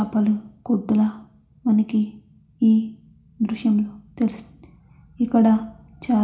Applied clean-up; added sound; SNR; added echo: none; none; none; reverberation time 0.4 s.